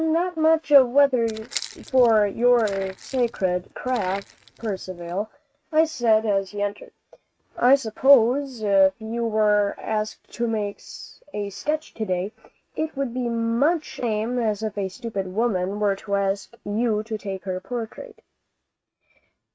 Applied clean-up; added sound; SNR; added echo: neural mask model RNNoise.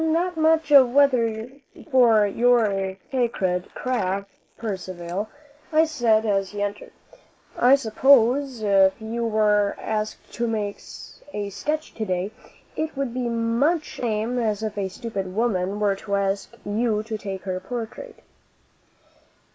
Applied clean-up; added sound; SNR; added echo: neural mask model Resemble Enhance denoiser.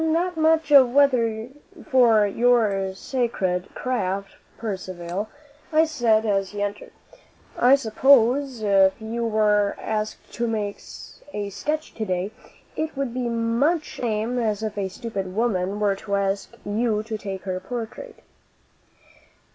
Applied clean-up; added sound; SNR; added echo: none; none; none; none.